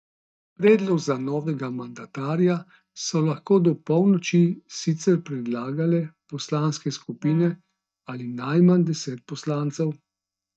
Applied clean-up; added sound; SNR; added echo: neural mask model DeepFilterNet 3.